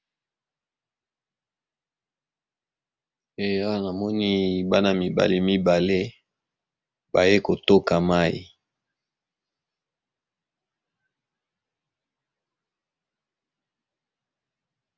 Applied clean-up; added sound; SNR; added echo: none; none; none; none.